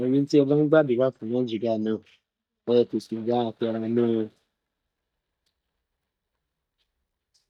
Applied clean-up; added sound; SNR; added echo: neural mask model DeepFilterNet 3.